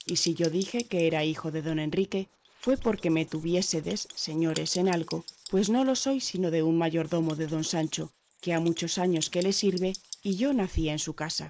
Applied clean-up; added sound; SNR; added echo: neural mask model Resemble Enhance denoiser.